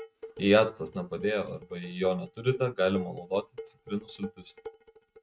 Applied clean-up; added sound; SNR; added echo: neural mask model RNNoise.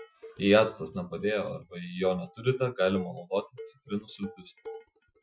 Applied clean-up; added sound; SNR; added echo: classical method Wiener filter.